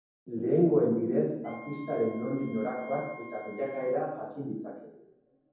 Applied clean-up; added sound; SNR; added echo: none; Wind instrument, woodwind instrument; 19 dB; reverberation time 0.9 s.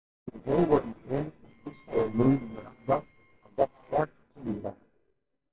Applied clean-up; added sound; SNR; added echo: neural separator model SepFormer WHAMR!.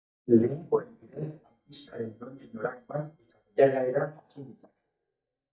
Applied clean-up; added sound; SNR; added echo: neural mask model DeepFilterNet 3.